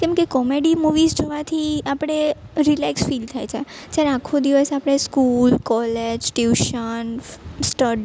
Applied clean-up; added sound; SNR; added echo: none; none; none; none.